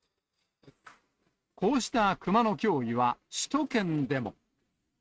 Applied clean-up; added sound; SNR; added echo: neural mask model RNNoise.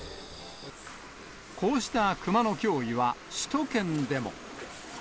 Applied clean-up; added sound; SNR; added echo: none; Zipper (clothing); 19 dB; none.